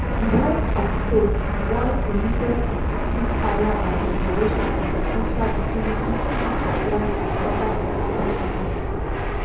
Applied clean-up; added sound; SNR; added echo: none; Fixed-wing aircraft, airplane; -4 dB; reverberation time 0.8 s.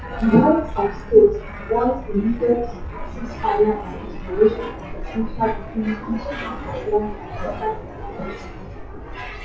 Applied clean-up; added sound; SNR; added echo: classical method WPE with log-MMSE.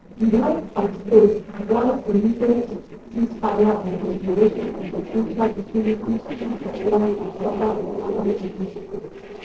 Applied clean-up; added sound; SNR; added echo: neural separator model SepFormer DNS4.